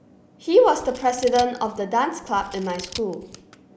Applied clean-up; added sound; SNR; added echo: none; Scissors; 18 dB; none.